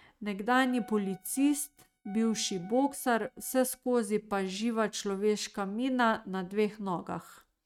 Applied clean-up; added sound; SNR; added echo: neural mask model RNNoise.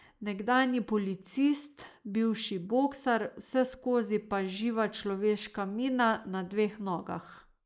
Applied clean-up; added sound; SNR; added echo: neural mask model Resemble Enhance denoiser.